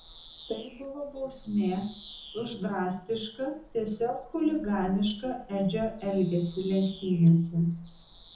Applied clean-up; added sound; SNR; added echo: none; Bird vocalization, bird call, bird song; 18 dB; reverberation time 0.6 s.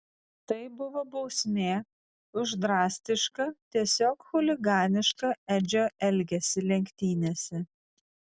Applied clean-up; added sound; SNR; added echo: none; none; none; none.